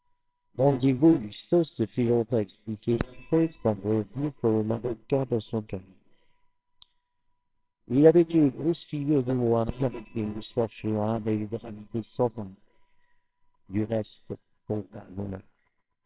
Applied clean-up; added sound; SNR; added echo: neural separator model SepFormer WHAMR!.